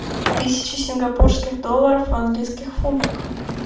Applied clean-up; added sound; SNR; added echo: none; Sliding door / Wood; 9 dB; reverberation time 0.5 s.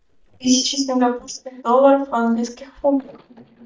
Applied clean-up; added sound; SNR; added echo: neural mask model DeepFilterNet 3.